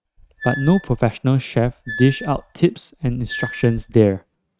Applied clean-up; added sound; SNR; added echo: neural mask model RNNoise.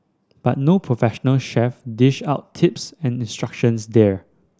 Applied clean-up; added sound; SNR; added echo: none; none; none; none.